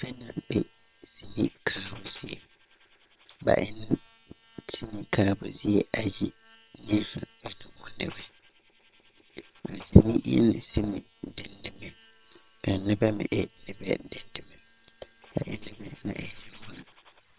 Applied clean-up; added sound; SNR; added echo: neural separator model SepFormer WHAM!.